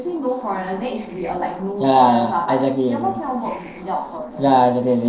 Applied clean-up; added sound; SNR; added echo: neural separator model SepFormer DNS4.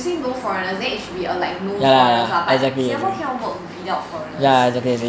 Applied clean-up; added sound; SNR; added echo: none; none; none; none.